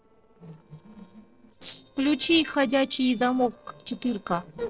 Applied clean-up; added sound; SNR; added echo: neural separator model SepFormer DNS4.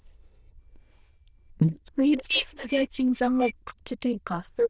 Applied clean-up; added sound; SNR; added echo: neural diffusion model UNIVERSE++.